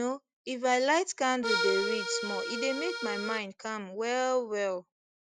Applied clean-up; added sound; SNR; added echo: none; Accordion; 1 dB; none.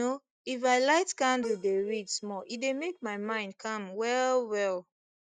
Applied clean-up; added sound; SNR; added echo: neural mask model DeepFilterNet 3.